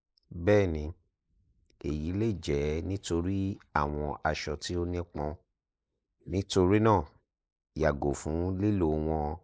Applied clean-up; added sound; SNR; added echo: neural mask model Resemble Enhance denoiser.